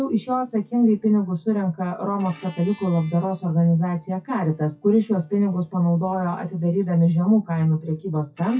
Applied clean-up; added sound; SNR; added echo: classical method WPE with log-MMSE.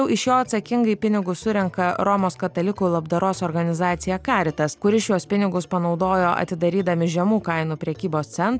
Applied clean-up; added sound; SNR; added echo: none; none; none; none.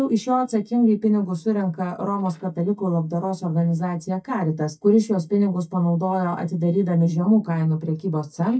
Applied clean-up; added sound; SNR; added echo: neural mask model DeepFilterNet 3.